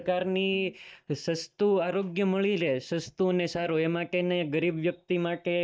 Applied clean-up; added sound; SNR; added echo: neural mask model DeepFilterNet 3.